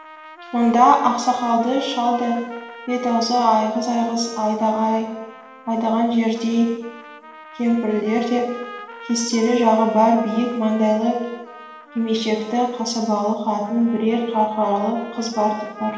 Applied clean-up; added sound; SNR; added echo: none; Trumpet; 18 dB; reverberation time 1.1 s.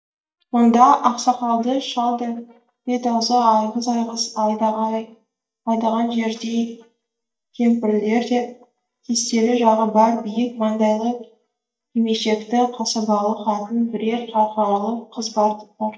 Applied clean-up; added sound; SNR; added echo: neural mask model DeepFilterNet 3.